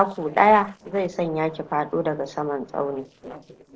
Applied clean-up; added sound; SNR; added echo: neural separator model SepFormer DNS4.